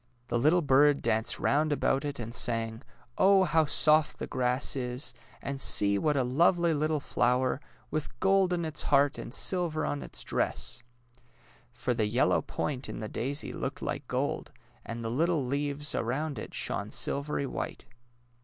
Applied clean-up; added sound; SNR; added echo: none; none; none; none.